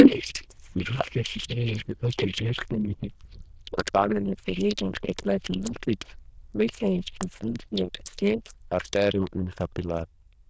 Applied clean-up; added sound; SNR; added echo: neural diffusion model UNIVERSE++.